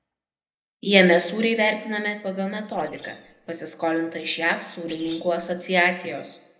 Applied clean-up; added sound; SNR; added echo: neural separator model SepFormer DNS4.